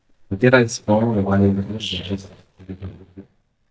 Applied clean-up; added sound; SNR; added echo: neural mask model DeepFilterNet 3.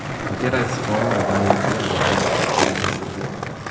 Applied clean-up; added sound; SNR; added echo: none; Skateboard; -4 dB; reverberation time 2.0 s.